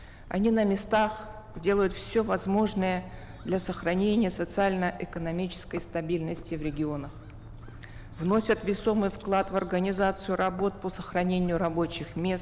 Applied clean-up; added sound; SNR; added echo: none; Bird; 15 dB; none.